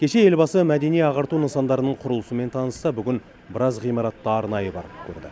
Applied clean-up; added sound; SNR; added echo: none; none; none; none.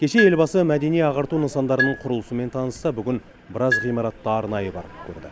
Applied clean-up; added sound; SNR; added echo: none; Marimba, xylophone; 9 dB; none.